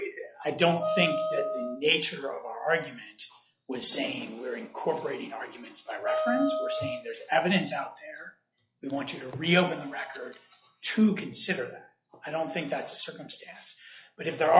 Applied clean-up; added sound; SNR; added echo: classical method log-MMSE.